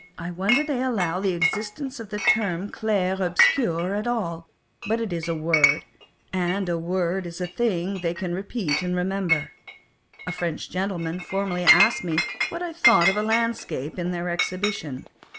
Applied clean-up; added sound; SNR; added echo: none; Chink, clink; 3 dB; none.